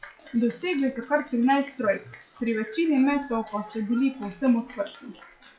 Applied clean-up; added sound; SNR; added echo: classical method WPE with log-MMSE.